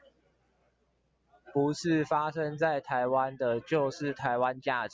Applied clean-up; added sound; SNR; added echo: none; none; none; none.